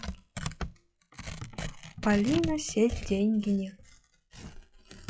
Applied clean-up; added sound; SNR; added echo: classical method log-MMSE.